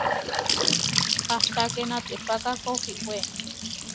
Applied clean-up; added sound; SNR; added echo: none; Trickle, dribble / Bathtub (filling or washing) / Sink (filling or washing) / Gurgling / Splash, splatter; -4 dB; none.